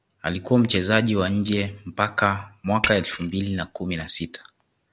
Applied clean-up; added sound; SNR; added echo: none; Shatter; 5 dB; none.